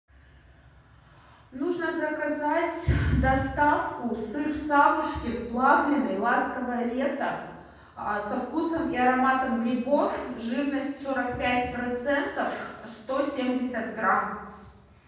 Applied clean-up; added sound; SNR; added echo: none; none; none; reverberation time 1.2 s.